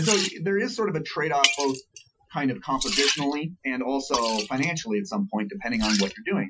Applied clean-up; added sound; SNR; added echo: classical method Wiener filter.